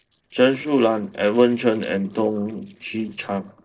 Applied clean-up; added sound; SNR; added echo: neural separator model SepFormer DNS4.